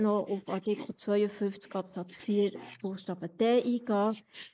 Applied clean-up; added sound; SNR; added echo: neural mask model Resemble Enhance denoiser.